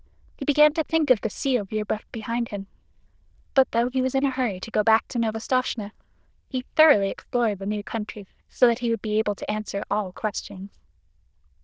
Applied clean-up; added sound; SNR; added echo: neural diffusion model UNIVERSE++.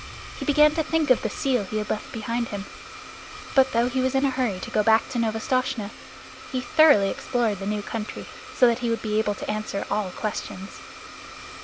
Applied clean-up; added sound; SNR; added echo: none; Domestic sounds, home sounds; 14 dB; none.